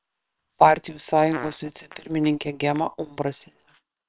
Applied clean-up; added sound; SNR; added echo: neural separator model SepFormer WHAM!.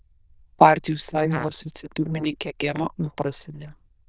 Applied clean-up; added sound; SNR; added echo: neural diffusion model UNIVERSE++.